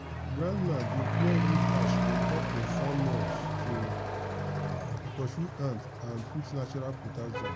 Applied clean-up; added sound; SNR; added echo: none; Accelerating, revving, vroom / Truck; -5 dB; none.